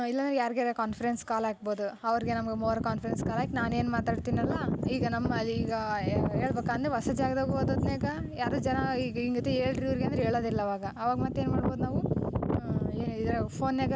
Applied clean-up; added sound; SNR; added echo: none; none; none; none.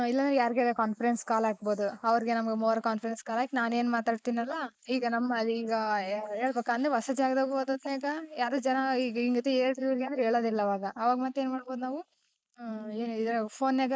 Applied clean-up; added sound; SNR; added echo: neural mask model Resemble Enhance denoiser.